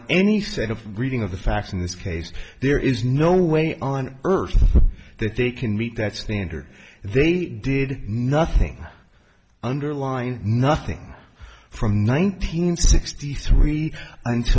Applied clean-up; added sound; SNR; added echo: none; none; none; none.